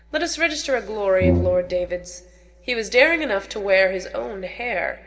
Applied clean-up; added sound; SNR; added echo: none; Brass instrument; 2 dB; reverberation time 1.6 s.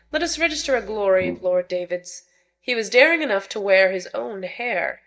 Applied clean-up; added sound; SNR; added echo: neural mask model DeepFilterNet 3.